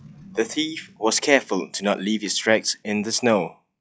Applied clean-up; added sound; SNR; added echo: classical method log-MMSE.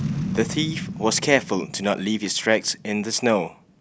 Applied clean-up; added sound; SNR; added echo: none; Boom; 9 dB; none.